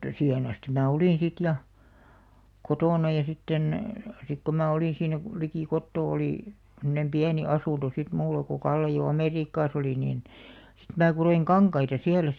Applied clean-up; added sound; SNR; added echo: none; none; none; none.